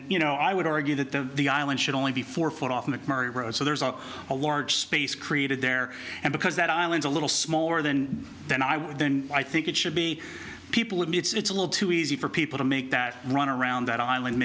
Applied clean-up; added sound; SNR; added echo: none; none; none; none.